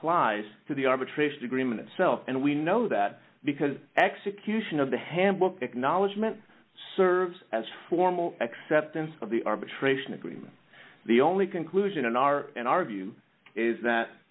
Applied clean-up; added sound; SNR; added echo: none; none; none; none.